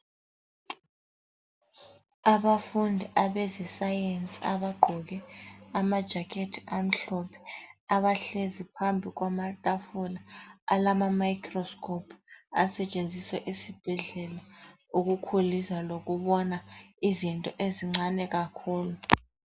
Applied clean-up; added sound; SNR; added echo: none; none; none; none.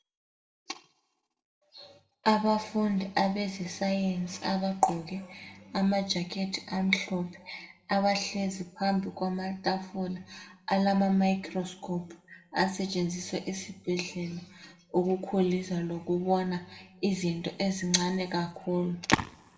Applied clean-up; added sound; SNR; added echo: none; none; none; reverberation time 0.5 s.